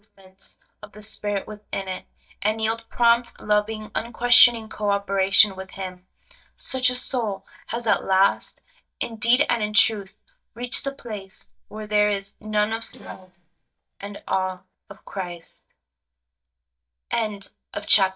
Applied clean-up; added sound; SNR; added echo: neural mask model DeepFilterNet 3.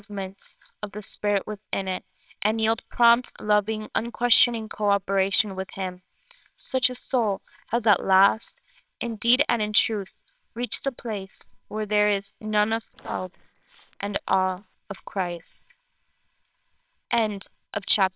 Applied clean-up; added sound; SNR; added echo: neural separator model SepFormer WHAMR!.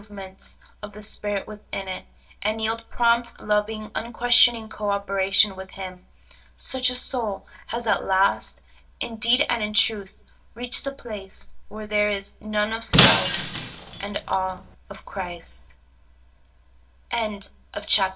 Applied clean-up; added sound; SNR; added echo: none; Shatter; -4 dB; reverberation time 0.2 s.